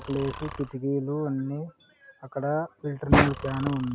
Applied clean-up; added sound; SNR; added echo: none; Breathing; 17 dB; none.